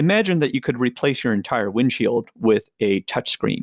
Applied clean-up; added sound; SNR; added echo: none; none; none; none.